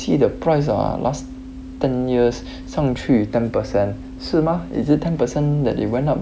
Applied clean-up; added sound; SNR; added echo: none; none; none; none.